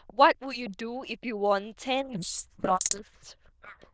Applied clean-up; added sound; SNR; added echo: neural diffusion model UNIVERSE++.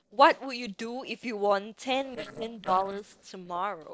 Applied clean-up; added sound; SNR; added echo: neural separator model SepFormer DNS4.